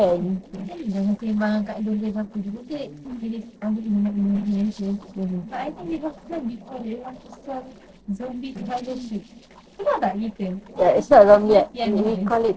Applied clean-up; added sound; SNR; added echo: neural separator model SepFormer DNS4.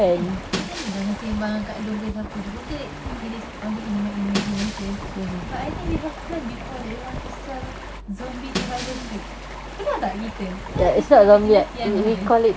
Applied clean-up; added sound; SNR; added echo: none; Stream + Shatter; 12 dB; none.